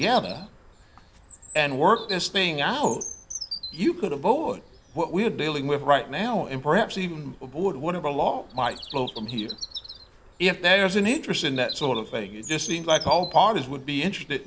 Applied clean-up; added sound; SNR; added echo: none; Bird vocalization, bird call, bird song; 15 dB; none.